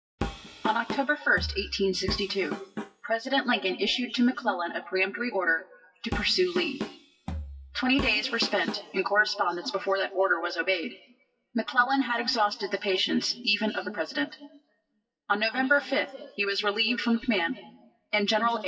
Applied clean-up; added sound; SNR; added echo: classical method WPE with log-MMSE.